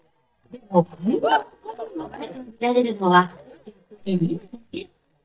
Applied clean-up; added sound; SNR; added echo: neural mask model DeepFilterNet 3.